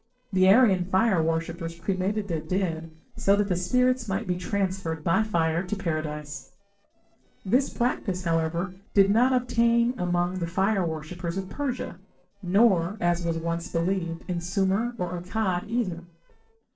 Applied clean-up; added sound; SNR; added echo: neural separator model SepFormer DNS4.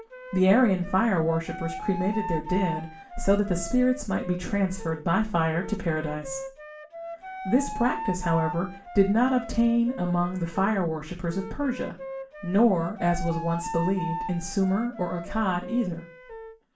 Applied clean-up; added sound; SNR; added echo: none; Wind instrument, woodwind instrument; 11 dB; reverberation time 0.3 s.